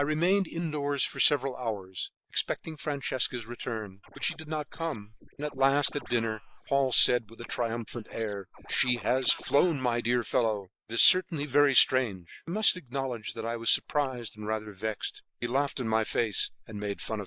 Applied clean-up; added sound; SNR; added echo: neural mask model Resemble Enhance denoiser.